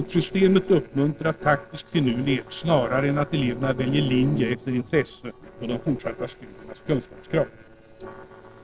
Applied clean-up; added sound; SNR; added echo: neural separator model SepFormer DNS4.